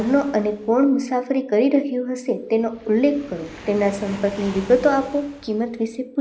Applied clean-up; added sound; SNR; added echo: none; Waves, surf; 20 dB; none.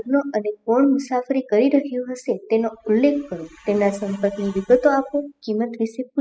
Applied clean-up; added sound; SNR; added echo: classical method spectral subtraction.